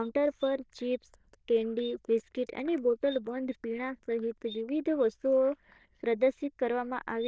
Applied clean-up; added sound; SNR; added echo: neural diffusion model UNIVERSE++.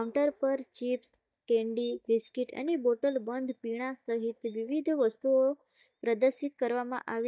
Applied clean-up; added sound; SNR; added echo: neural mask model DeepFilterNet 3.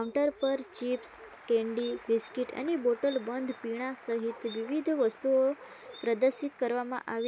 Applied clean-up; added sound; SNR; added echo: none; Applause + Bark; 19 dB; none.